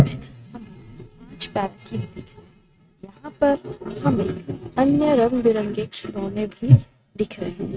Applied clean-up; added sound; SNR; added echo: neural mask model RNNoise.